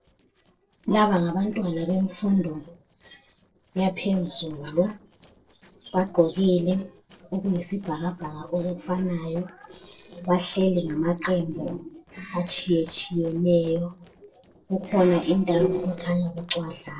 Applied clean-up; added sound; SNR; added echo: neural separator model SepFormer DNS4.